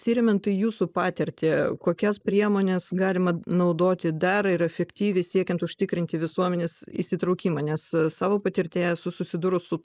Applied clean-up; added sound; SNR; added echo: neural mask model Resemble Enhance denoiser.